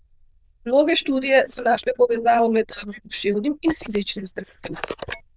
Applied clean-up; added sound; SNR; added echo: neural diffusion model UNIVERSE++.